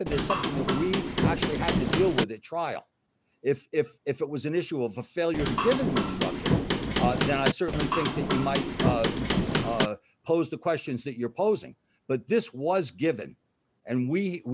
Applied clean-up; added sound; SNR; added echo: none; Hammer / Wood; -3 dB; none.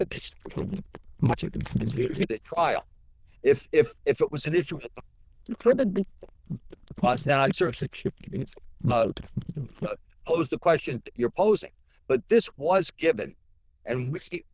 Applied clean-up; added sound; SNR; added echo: neural diffusion model UNIVERSE++.